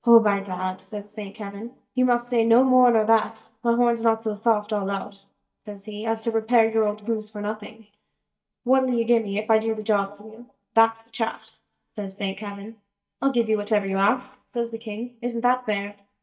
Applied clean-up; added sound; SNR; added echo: neural mask model DeepFilterNet 3.